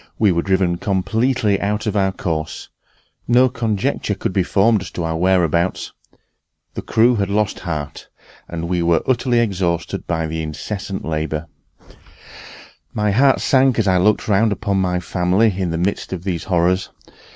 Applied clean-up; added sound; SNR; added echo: none; none; none; none.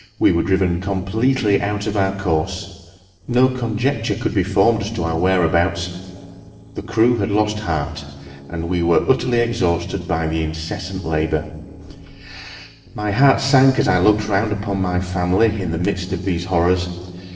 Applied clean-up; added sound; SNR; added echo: neural separator model SepFormer DNS4.